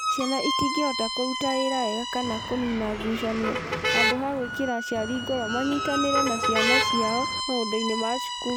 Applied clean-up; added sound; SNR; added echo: none; Motor vehicle (road) + Squeak; 0 dB; none.